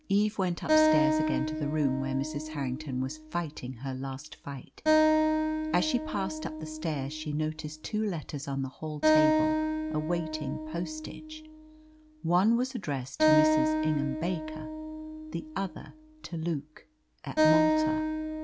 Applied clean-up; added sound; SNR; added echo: none; Acoustic guitar; -2 dB; none.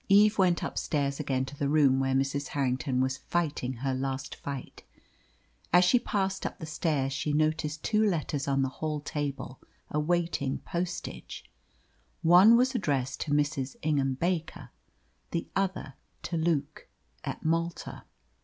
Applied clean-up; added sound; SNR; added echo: none; none; none; none.